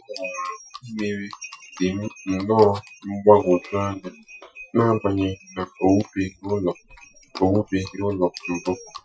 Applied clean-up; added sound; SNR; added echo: classical method Wiener filter.